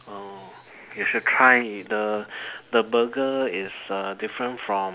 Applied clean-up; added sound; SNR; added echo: none; none; none; none.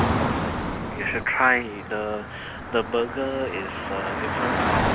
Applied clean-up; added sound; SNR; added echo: none; Traffic noise, roadway noise / Car; 0 dB; none.